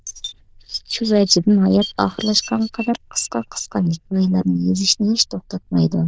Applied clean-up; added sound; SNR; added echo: neural diffusion model UNIVERSE++.